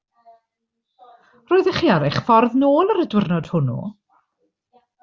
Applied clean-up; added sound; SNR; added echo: none; none; none; none.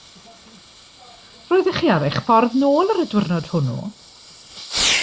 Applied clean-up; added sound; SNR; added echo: none; Fireworks; 9 dB; none.